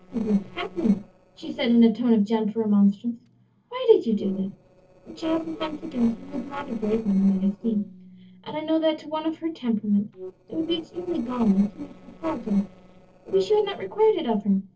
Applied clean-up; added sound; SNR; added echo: neural separator model SepFormer DNS4.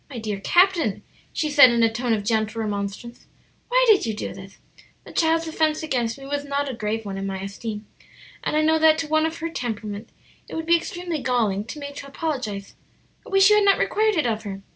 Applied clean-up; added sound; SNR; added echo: none; none; none; none.